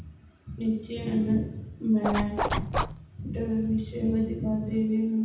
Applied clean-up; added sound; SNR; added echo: none; Zipper (clothing); 1 dB; reverberation time 0.8 s.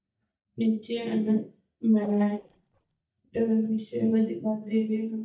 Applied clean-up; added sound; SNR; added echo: neural mask model DeepFilterNet 3.